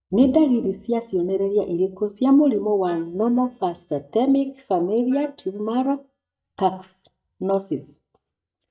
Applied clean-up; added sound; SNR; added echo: neural mask model DeepFilterNet 3.